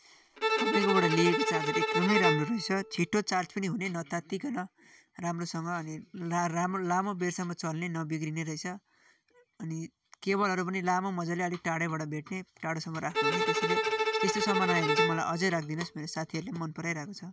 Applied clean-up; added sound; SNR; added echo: none; Bowed string instrument; -1 dB; none.